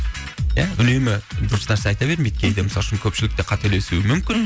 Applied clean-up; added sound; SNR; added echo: none; none; none; none.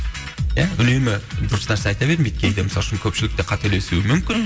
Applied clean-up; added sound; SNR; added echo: none; none; none; reverberation time 2.4 s.